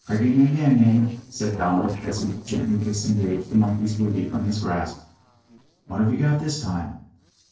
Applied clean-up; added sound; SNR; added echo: neural separator model SepFormer DNS4.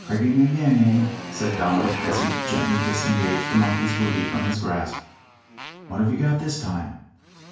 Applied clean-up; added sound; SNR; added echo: none; Motorcycle; 8 dB; reverberation time 0.5 s.